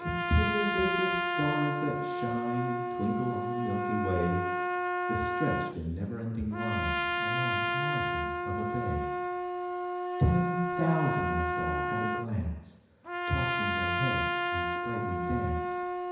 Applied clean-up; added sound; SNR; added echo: none; Trumpet; -1 dB; reverberation time 1.0 s.